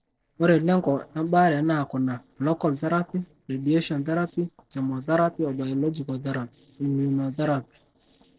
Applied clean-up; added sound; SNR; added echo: neural separator model SepFormer DNS4.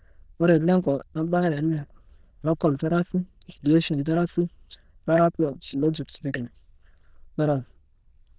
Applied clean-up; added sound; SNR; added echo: neural diffusion model UNIVERSE++.